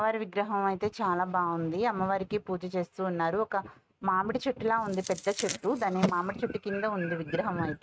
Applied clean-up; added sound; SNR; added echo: neural mask model RNNoise.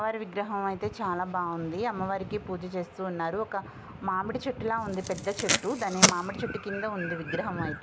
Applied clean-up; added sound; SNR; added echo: none; Packing tape, duct tape; -3 dB; none.